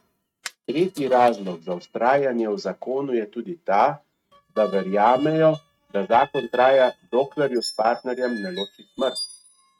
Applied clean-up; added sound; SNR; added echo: neural mask model RNNoise.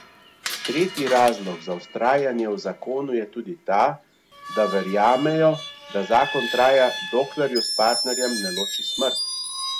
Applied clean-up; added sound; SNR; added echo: none; Screech; 8 dB; none.